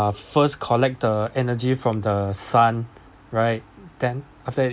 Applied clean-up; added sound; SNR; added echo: none; none; none; none.